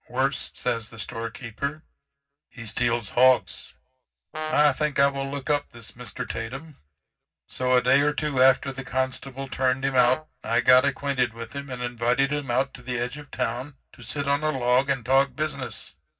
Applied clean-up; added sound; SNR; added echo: none; Brass instrument; 8 dB; reverberation time 0.4 s.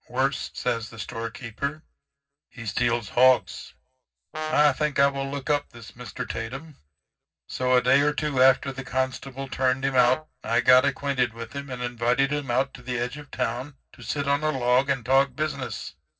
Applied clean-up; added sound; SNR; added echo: neural separator model SepFormer DNS4.